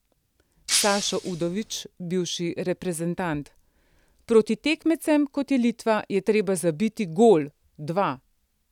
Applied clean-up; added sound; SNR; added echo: none; Shatter; 5 dB; none.